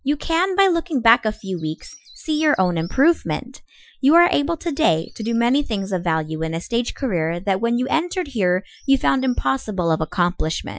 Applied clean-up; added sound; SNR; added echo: classical method Wiener filter.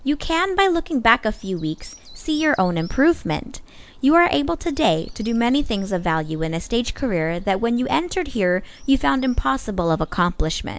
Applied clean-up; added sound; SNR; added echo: none; Bird vocalization, bird call, bird song; 20 dB; none.